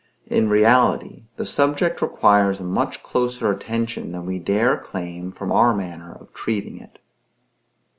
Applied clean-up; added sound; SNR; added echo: none; none; none; none.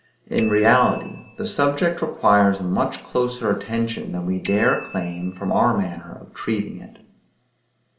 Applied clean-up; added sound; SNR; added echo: none; Bicycle bell; 20 dB; reverberation time 0.8 s.